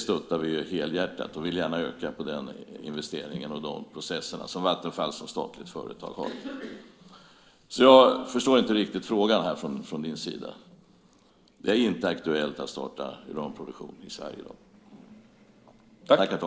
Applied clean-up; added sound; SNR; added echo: neural separator model SepFormer DNS4.